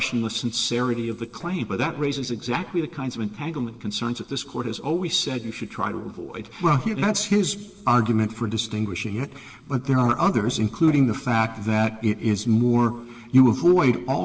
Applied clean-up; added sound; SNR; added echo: neural separator model SepFormer DNS4.